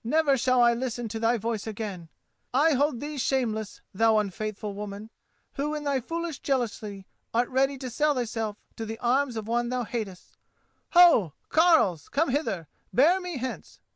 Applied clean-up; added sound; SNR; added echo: neural mask model Resemble Enhance denoiser.